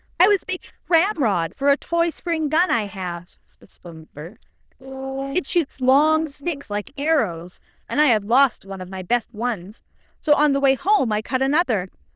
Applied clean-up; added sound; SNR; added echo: neural diffusion model UNIVERSE++.